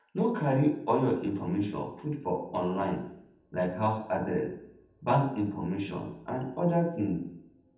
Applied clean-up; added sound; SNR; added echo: none; none; none; reverberation time 0.8 s.